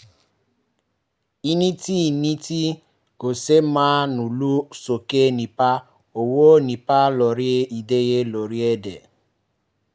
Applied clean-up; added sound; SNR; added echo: none; none; none; none.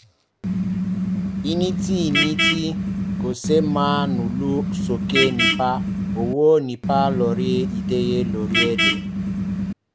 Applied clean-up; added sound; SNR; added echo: none; Vehicle horn, car horn, honking; -1 dB; none.